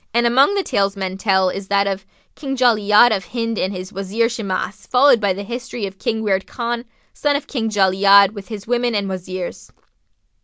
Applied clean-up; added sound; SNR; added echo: none; none; none; none.